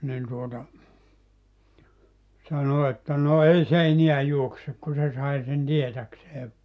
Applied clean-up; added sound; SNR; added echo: none; none; none; none.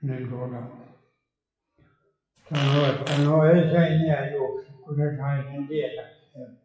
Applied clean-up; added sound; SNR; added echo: classical method WPE with log-MMSE.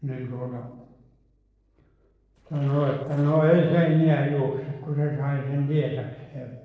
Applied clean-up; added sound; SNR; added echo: neural separator model SepFormer DNS4.